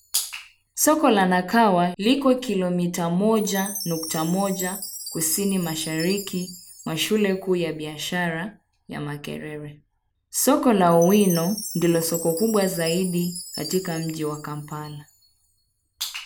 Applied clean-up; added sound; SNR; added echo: none; Chime; 15 dB; none.